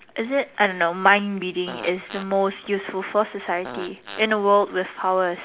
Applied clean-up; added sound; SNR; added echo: none; Fart; 17 dB; none.